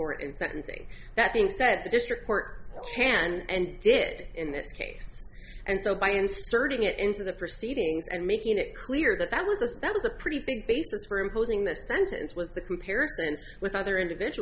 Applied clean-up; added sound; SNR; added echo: none; Bark; 14 dB; none.